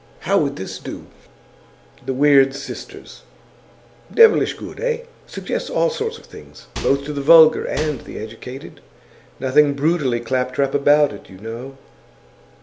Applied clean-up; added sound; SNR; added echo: none; Microwave oven; 12 dB; none.